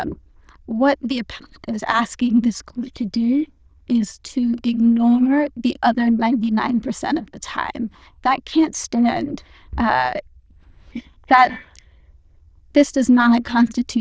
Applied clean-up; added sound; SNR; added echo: neural diffusion model UNIVERSE++.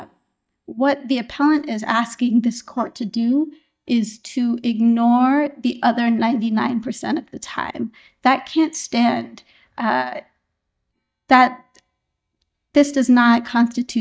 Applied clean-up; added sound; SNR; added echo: neural mask model DeepFilterNet 3.